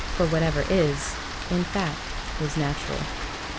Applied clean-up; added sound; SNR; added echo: none; Rain; 4 dB; none.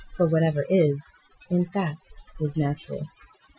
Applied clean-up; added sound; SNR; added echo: classical method Wiener filter.